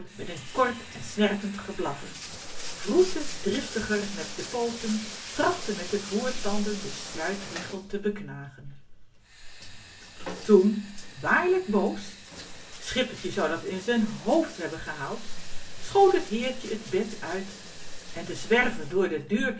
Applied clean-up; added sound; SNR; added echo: none; Bathtub (filling or washing); 14 dB; reverberation time 0.1 s.